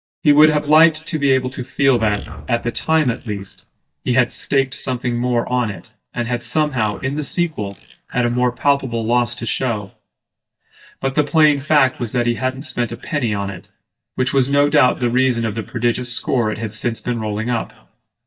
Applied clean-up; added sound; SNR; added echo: neural mask model DeepFilterNet 3.